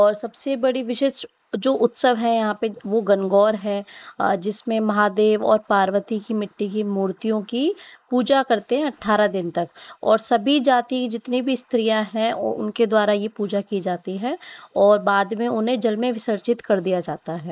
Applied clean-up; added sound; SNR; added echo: neural mask model Resemble Enhance denoiser.